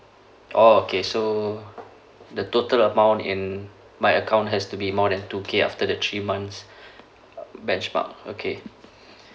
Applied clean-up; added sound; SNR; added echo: none; none; none; none.